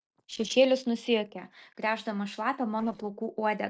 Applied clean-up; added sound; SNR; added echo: neural separator model SepFormer DNS4.